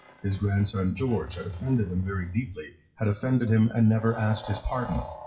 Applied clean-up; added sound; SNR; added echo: classical method WPE with log-MMSE.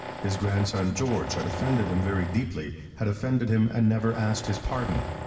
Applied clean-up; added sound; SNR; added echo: none; Tools; 11 dB; reverberation time 2.2 s.